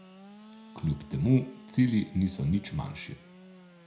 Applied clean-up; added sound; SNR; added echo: none; Sawing / Engine; 20 dB; reverberation time 0.4 s.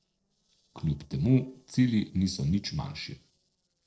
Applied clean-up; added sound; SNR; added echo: neural separator model SepFormer DNS4.